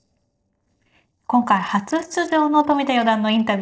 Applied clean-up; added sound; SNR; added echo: neural separator model SepFormer DNS4.